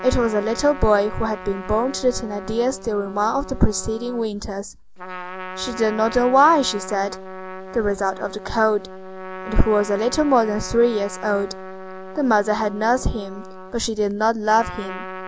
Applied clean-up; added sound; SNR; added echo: none; Trumpet; 14 dB; none.